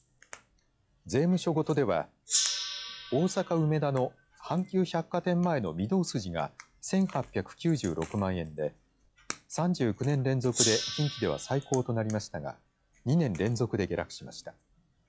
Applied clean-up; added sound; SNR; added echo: classical method log-MMSE.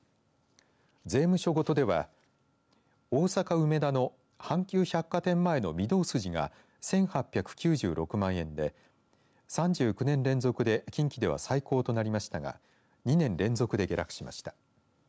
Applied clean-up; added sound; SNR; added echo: none; none; none; none.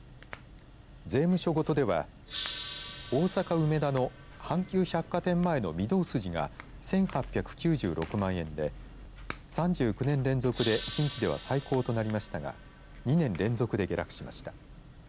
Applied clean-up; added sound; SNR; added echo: none; Gong + Crack / Crackle; 9 dB; none.